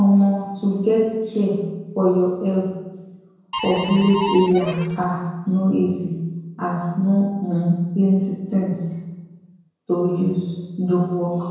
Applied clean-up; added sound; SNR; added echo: none; Harmonica; 8 dB; reverberation time 1.0 s.